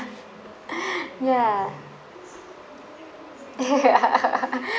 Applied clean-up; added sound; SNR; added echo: none; none; none; none.